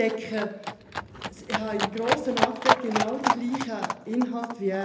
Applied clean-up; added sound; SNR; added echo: none; Livestock, farm animals, working animals; 0 dB; reverberation time 0.6 s.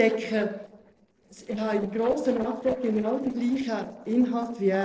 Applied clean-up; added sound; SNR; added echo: neural separator model SepFormer DNS4.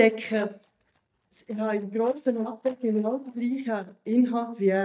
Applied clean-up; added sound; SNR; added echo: neural mask model DeepFilterNet 3.